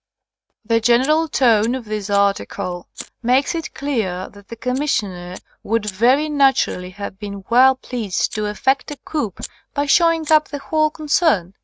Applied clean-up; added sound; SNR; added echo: neural mask model RNNoise.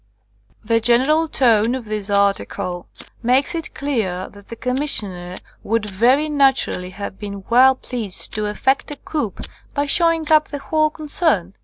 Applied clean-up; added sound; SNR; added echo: none; Fire; 18 dB; none.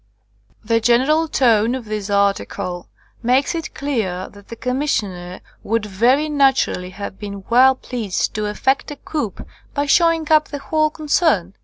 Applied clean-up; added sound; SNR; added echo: none; none; none; none.